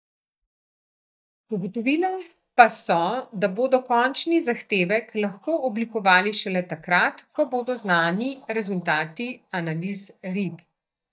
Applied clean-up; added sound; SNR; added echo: neural mask model DeepFilterNet 3.